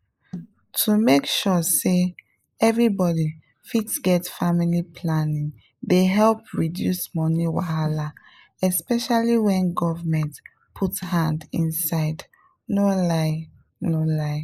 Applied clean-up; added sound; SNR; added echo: neural mask model Resemble Enhance denoiser.